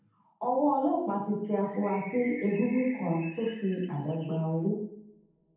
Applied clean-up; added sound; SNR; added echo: none; Bird; 18 dB; reverberation time 0.8 s.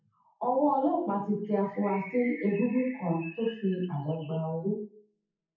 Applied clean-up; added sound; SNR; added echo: classical method WPE with log-MMSE.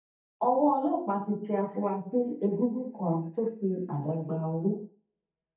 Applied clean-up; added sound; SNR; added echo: neural mask model DeepFilterNet 3.